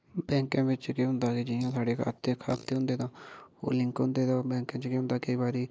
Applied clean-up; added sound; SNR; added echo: neural mask model Resemble Enhance denoiser.